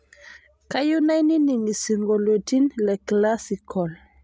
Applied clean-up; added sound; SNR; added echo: none; none; none; none.